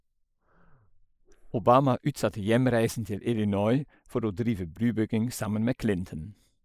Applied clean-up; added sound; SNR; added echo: neural mask model Resemble Enhance denoiser.